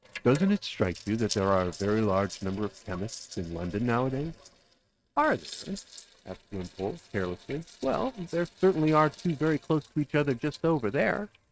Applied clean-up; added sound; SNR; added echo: neural mask model RNNoise.